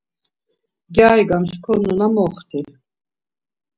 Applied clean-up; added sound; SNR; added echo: none; none; none; none.